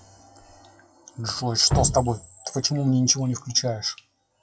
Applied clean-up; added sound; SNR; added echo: classical method WPE with log-MMSE.